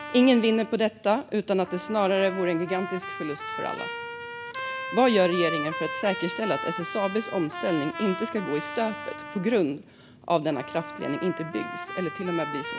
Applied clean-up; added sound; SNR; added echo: none; Trumpet; 9 dB; none.